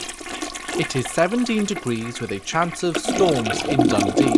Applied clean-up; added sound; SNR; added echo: none; Toilet flush; 0 dB; none.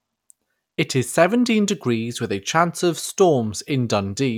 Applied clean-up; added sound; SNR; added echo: none; none; none; none.